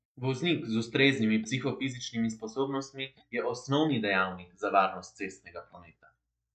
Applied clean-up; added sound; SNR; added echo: neural mask model DeepFilterNet 3.